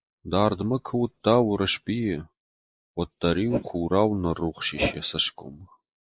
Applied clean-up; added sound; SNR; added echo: neural mask model Resemble Enhance denoiser.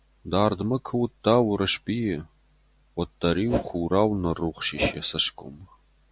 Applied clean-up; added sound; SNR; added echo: none; Whoosh, swoosh, swish; 4 dB; none.